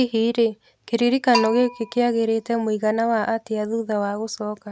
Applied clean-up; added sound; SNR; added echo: none; Bell; 12 dB; none.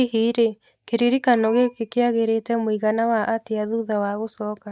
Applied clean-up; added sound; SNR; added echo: neural mask model DeepFilterNet 3.